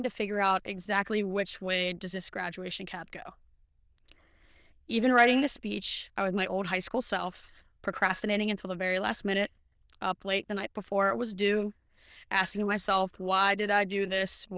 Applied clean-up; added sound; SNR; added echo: neural diffusion model UNIVERSE++.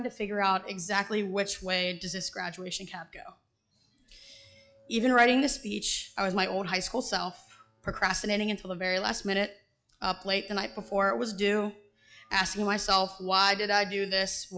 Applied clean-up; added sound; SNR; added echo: classical method log-MMSE.